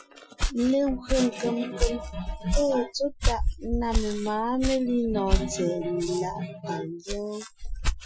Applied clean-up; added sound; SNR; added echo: classical method Wiener filter.